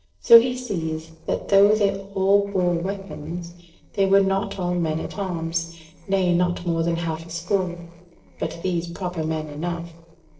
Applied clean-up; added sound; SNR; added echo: neural separator model SepFormer DNS4.